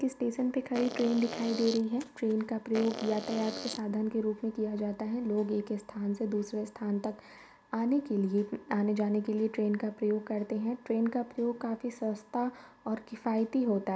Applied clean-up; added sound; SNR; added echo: none; Fart; 8 dB; none.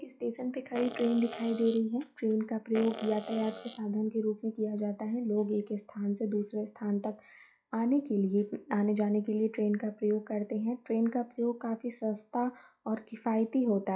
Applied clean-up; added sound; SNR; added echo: classical method log-MMSE.